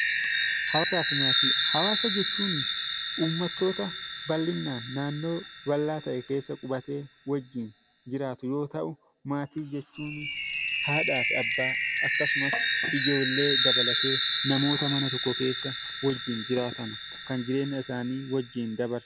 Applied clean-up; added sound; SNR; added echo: none; Chime; -2 dB; none.